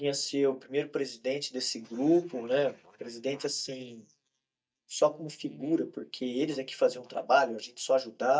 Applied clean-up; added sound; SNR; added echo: neural mask model DeepFilterNet 3.